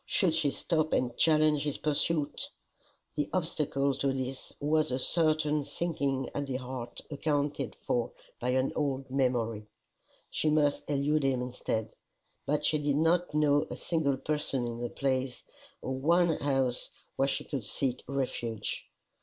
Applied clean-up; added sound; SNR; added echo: none; none; none; none.